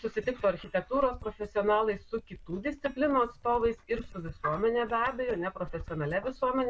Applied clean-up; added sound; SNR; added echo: neural mask model Resemble Enhance denoiser.